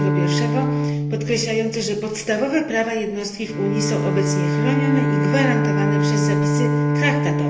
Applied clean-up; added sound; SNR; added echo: none; Bowed string instrument; -3 dB; reverberation time 0.8 s.